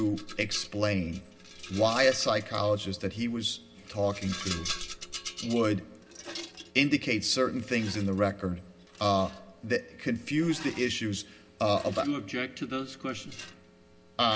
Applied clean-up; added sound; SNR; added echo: none; Rattle; 14 dB; reverberation time 0.3 s.